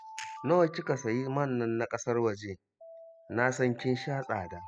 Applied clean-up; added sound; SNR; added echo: classical method spectral subtraction.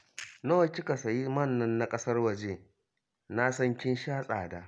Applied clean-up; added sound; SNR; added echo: none; none; none; none.